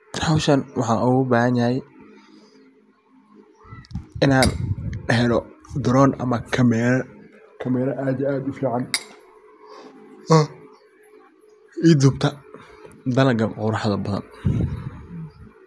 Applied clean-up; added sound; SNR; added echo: none; Cutlery, silverware; 8 dB; none.